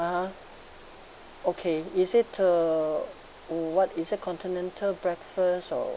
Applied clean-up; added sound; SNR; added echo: none; none; none; none.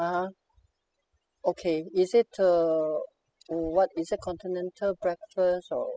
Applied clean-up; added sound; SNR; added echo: classical method spectral subtraction.